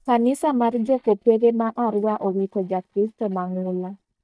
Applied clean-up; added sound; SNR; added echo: neural mask model DeepFilterNet 3.